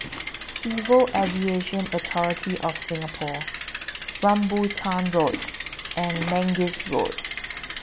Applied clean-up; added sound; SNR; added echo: none; Bicycle; 2 dB; none.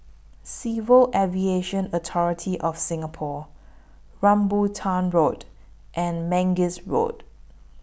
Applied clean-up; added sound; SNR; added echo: none; none; none; none.